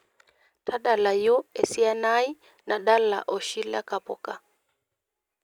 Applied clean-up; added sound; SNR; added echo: none; none; none; none.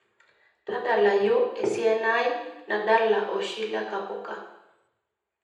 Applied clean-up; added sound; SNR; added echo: none; none; none; reverberation time 0.9 s.